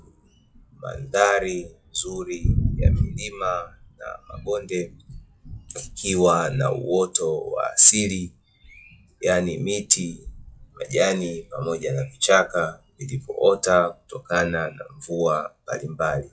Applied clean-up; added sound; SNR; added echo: classical method log-MMSE.